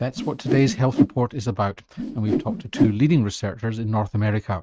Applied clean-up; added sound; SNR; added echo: neural mask model RNNoise.